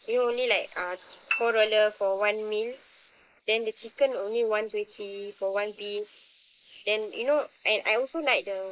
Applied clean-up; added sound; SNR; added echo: neural mask model Resemble Enhance denoiser.